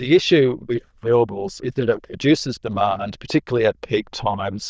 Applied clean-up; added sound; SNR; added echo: neural diffusion model UNIVERSE++.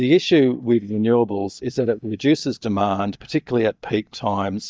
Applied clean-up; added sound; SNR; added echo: neural mask model DeepFilterNet 3.